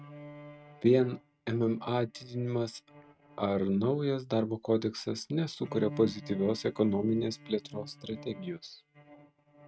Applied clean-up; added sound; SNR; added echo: neural mask model RNNoise.